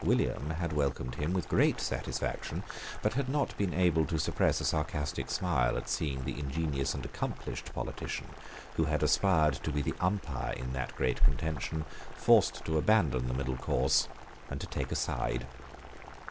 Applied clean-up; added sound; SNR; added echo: none; Boiling; 19 dB; none.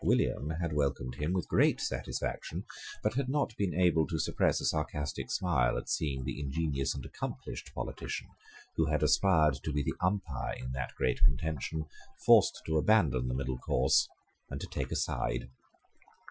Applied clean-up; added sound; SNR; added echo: classical method Wiener filter.